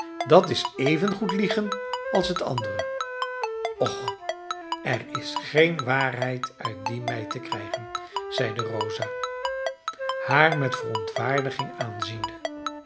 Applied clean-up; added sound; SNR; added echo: none; Ringtone + Wind instrument, woodwind instrument; 4 dB; none.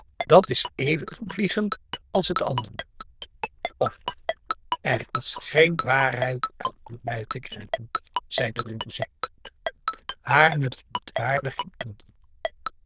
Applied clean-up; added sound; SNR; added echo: neural diffusion model UNIVERSE++.